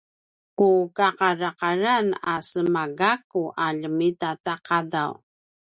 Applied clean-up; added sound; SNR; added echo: none; none; none; none.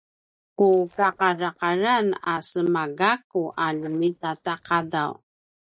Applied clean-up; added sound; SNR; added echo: neural mask model DeepFilterNet 3.